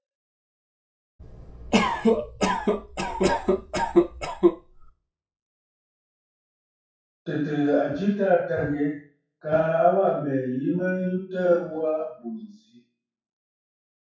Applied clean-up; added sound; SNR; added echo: classical method WPE with log-MMSE.